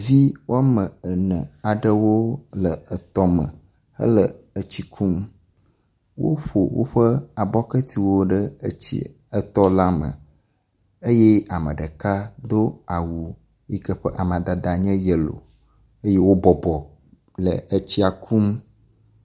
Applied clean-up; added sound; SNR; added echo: none; none; none; none.